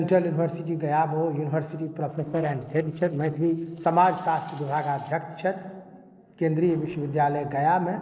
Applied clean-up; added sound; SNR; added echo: neural separator model SepFormer DNS4.